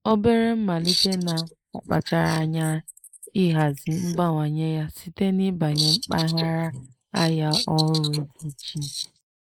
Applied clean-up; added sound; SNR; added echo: neural mask model Resemble Enhance denoiser.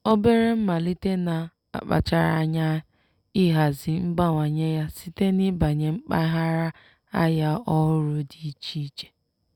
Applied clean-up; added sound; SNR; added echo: none; none; none; none.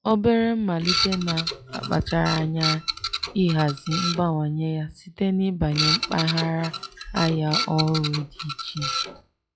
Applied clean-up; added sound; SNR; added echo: classical method log-MMSE.